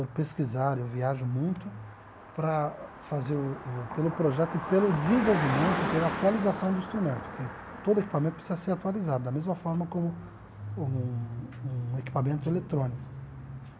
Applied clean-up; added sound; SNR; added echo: none; Car passing by; 8 dB; none.